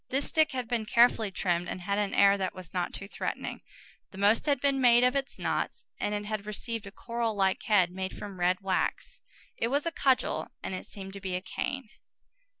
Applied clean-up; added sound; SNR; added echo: none; none; none; none.